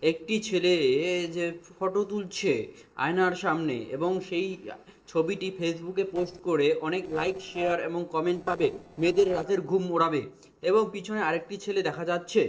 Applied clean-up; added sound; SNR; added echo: neural separator model SepFormer DNS4.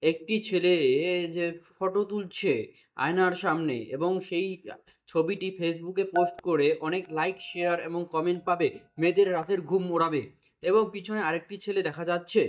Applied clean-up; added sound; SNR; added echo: neural mask model DeepFilterNet 3.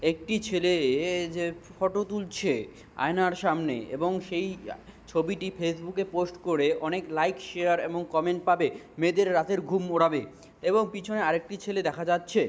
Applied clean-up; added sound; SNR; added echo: none; none; none; none.